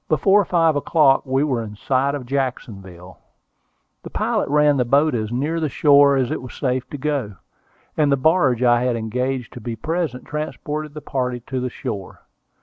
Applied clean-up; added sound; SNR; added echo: none; none; none; none.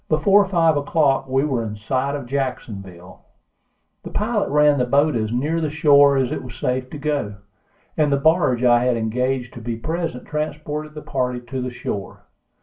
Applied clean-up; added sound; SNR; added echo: none; none; none; reverberation time 0.2 s.